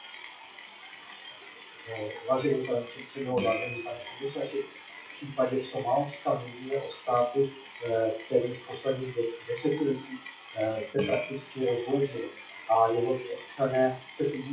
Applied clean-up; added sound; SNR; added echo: classical method WPE with log-MMSE.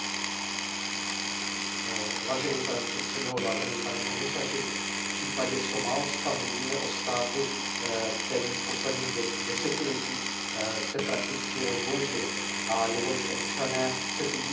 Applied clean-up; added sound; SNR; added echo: none; Power tool; -2 dB; reverberation time 0.6 s.